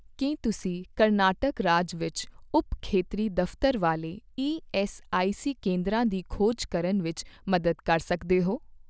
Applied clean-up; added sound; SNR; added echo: none; none; none; none.